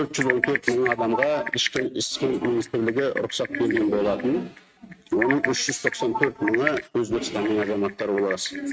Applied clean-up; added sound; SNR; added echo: neural mask model RNNoise.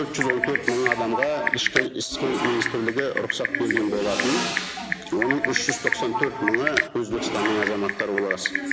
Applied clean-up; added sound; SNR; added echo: none; Typing; 1 dB; none.